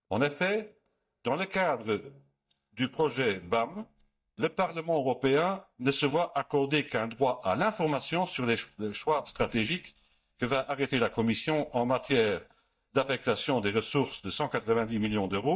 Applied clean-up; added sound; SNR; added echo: neural mask model DeepFilterNet 3.